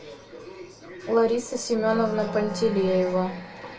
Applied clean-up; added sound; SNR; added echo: none; Wind instrument, woodwind instrument; 10 dB; reverberation time 0.2 s.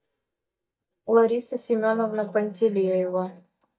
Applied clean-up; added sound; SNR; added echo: neural mask model DeepFilterNet 3.